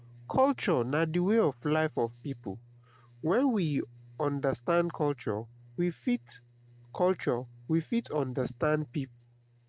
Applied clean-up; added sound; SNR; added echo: neural mask model RNNoise.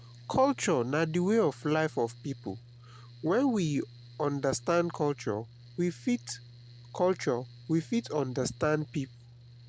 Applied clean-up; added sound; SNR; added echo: none; Mechanical fan; 19 dB; none.